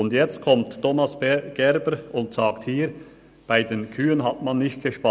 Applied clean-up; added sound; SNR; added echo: none; none; none; none.